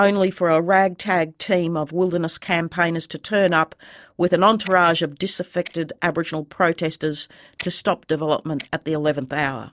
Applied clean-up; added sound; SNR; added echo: neural separator model SepFormer DNS4.